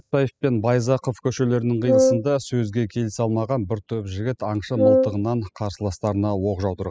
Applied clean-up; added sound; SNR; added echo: classical method spectral subtraction.